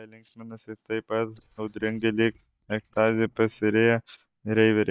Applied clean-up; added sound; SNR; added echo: neural mask model DeepFilterNet 3.